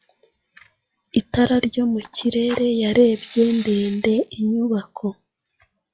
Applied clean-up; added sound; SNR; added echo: classical method log-MMSE.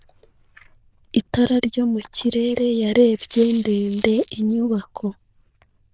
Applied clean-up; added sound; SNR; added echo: neural diffusion model UNIVERSE++.